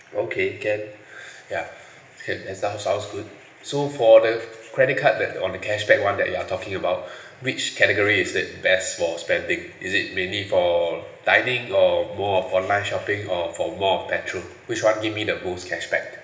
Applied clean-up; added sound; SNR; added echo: none; none; none; reverberation time 1.1 s.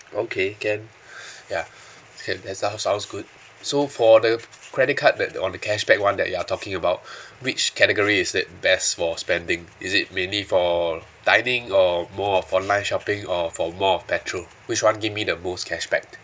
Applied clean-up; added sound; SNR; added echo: none; none; none; none.